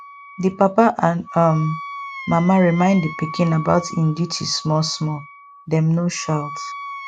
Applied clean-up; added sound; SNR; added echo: none; Wind instrument, woodwind instrument; 15 dB; none.